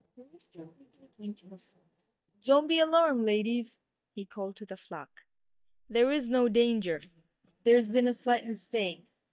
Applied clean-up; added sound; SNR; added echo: neural mask model DeepFilterNet 3.